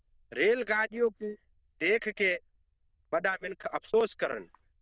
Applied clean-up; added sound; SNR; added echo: neural diffusion model UNIVERSE++.